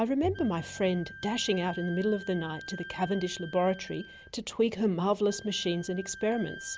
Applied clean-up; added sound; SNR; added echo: none; Wind instrument, woodwind instrument + Bowed string instrument; 15 dB; none.